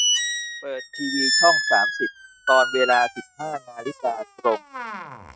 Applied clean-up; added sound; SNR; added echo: neural mask model RNNoise.